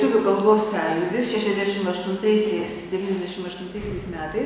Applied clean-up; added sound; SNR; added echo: none; none; none; none.